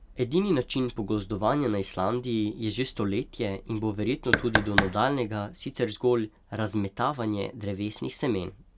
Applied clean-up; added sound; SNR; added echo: none; Knock; -1 dB; none.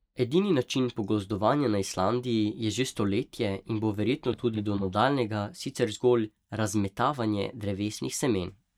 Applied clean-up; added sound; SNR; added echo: neural mask model DeepFilterNet 3.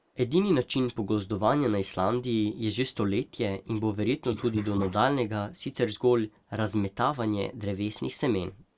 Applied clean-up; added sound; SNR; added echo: neural mask model Resemble Enhance denoiser.